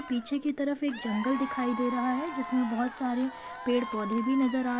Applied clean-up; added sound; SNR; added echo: none; Applause / Crowd / Cheering; 10 dB; none.